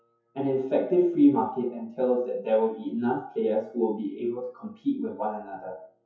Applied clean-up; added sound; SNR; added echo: classical method WPE with log-MMSE.